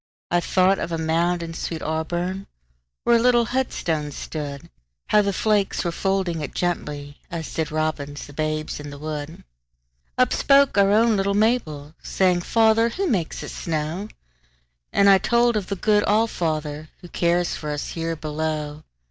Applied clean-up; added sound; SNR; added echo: neural mask model DeepFilterNet 3.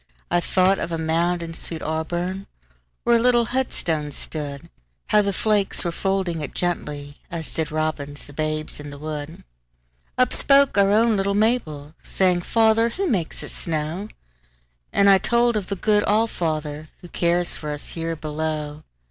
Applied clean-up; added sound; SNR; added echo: none; Coin (dropping); 14 dB; none.